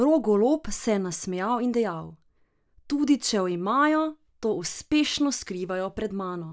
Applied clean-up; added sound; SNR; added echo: none; none; none; none.